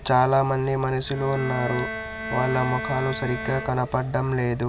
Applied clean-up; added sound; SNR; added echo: none; Bowed string instrument; 10 dB; none.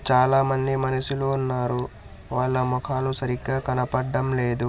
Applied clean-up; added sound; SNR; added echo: none; none; none; none.